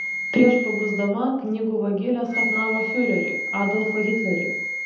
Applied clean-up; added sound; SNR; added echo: none; Wind instrument, woodwind instrument; 5 dB; reverberation time 0.8 s.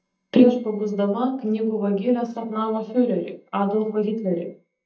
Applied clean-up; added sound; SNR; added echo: neural mask model DeepFilterNet 3.